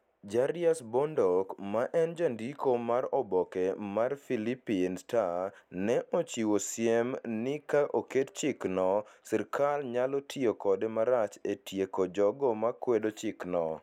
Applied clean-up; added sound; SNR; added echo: none; none; none; none.